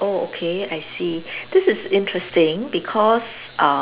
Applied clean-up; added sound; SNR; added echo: none; none; none; none.